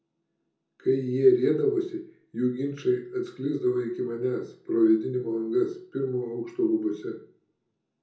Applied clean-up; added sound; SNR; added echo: none; none; none; reverberation time 0.5 s.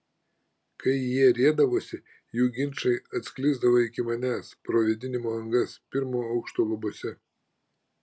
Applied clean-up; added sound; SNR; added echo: none; none; none; none.